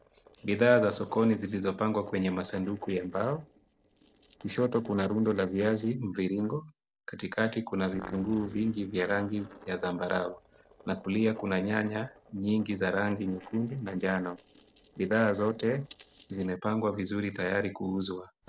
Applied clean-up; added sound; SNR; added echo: neural separator model SepFormer DNS4.